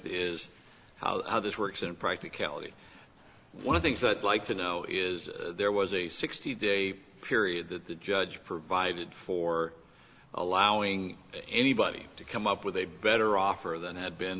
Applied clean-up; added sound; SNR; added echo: none; none; none; none.